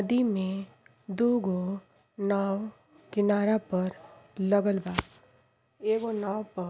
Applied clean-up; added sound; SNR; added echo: none; none; none; none.